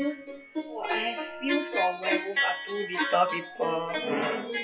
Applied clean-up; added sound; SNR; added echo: classical method WPE with log-MMSE.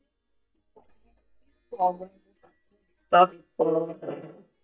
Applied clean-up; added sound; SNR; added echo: neural mask model DeepFilterNet 3.